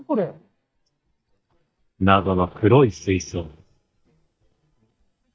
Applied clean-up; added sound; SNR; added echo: neural mask model DeepFilterNet 3.